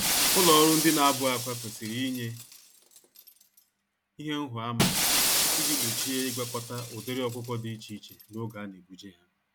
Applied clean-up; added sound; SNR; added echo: none; Shatter; 0 dB; none.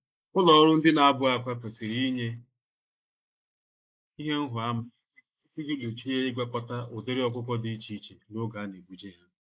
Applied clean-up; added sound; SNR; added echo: neural mask model Resemble Enhance denoiser.